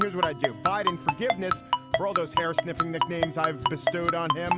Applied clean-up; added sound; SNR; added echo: none; Ringtone; -2 dB; none.